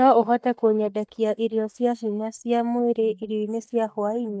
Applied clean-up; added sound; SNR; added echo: neural mask model DeepFilterNet 3.